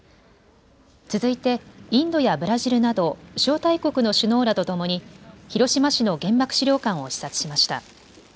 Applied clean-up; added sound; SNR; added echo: none; none; none; none.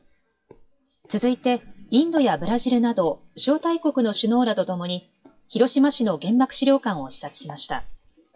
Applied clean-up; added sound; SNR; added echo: classical method WPE with log-MMSE.